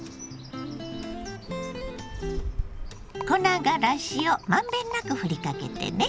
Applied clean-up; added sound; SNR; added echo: none; Rattle + Bird; 10 dB; none.